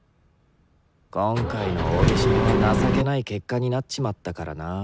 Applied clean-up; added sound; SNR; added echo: none; Engine; -5 dB; none.